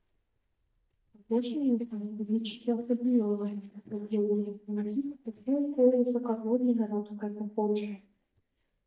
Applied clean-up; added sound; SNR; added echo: neural mask model DeepFilterNet 3.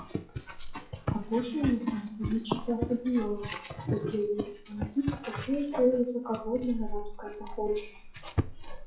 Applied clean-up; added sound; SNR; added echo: classical method WPE with log-MMSE.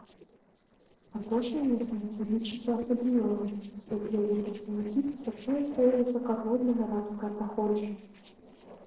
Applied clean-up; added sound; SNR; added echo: neural separator model SepFormer DNS4.